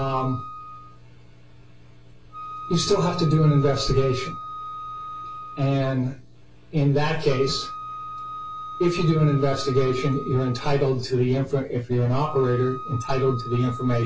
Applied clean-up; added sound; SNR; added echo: none; Wind instrument, woodwind instrument; 13 dB; reverberation time 0.2 s.